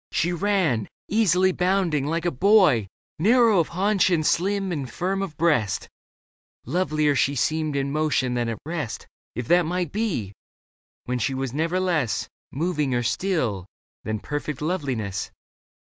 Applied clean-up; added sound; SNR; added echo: none; none; none; none.